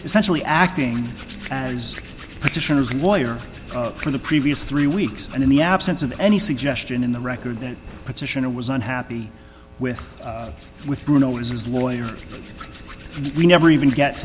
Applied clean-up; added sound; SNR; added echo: none; Hands; 17 dB; none.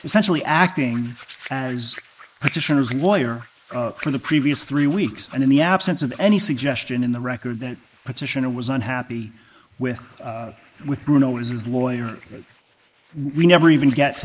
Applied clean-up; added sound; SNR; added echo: neural mask model Resemble Enhance denoiser.